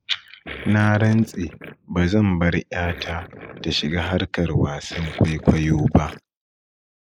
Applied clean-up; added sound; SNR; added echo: neural mask model Resemble Enhance denoiser.